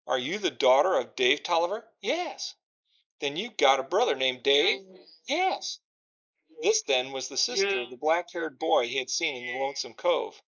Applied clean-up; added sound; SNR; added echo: neural mask model Resemble Enhance denoiser.